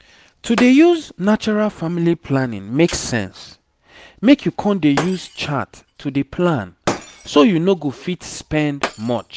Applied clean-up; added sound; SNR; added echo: none; Shatter; 14 dB; none.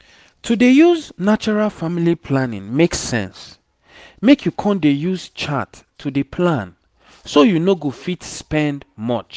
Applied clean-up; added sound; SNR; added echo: none; none; none; none.